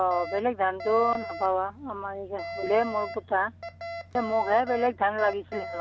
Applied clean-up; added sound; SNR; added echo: none; Alarm; 11 dB; none.